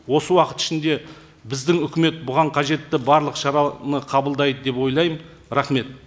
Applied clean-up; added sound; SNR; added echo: none; none; none; none.